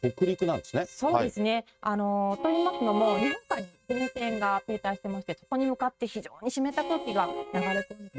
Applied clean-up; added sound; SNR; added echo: neural mask model RNNoise.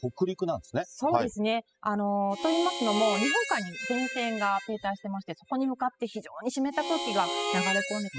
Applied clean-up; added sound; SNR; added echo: classical method spectral subtraction.